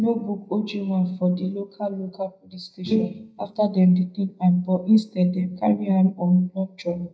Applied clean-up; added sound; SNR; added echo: neural mask model DeepFilterNet 3.